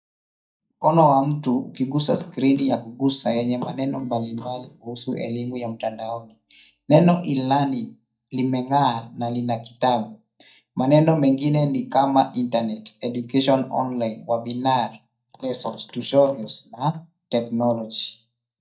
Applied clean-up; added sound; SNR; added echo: neural mask model DeepFilterNet 3.